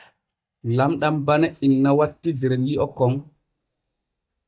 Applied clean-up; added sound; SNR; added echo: neural mask model DeepFilterNet 3.